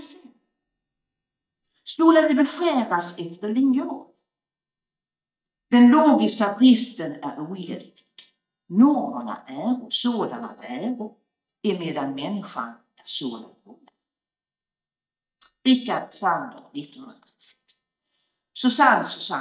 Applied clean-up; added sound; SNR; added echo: neural mask model DeepFilterNet 3.